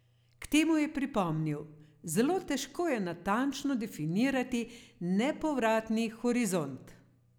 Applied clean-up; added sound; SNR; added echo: none; none; none; none.